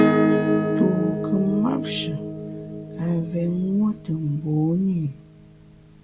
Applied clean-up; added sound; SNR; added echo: none; Acoustic guitar / Strum; 0 dB; none.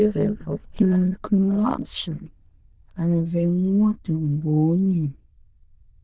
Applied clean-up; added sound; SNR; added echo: neural diffusion model UNIVERSE++.